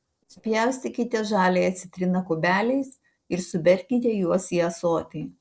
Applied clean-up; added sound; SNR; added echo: neural separator model SepFormer DNS4.